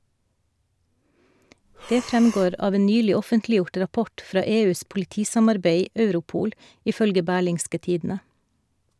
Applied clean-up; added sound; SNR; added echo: none; Breathing; 17 dB; none.